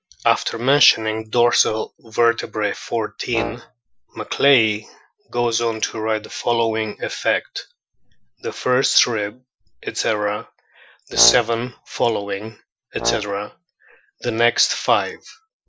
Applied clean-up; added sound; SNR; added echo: classical method Wiener filter.